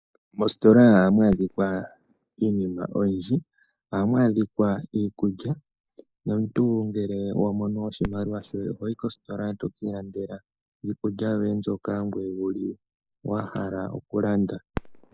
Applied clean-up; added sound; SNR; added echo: neural mask model DeepFilterNet 3.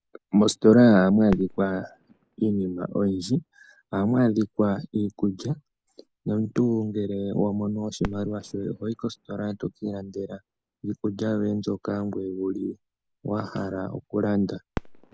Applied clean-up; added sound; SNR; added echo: none; Fireworks; 19 dB; none.